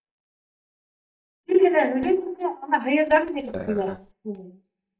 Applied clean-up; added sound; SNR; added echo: neural mask model DeepFilterNet 3.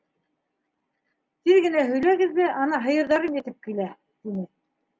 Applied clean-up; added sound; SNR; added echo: none; none; none; none.